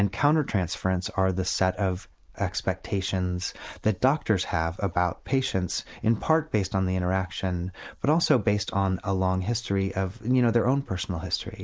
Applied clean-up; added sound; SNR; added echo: neural mask model Resemble Enhance denoiser.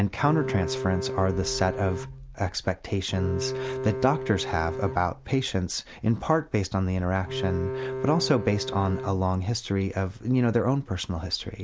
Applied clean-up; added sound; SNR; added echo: none; Bowed string instrument; 7 dB; none.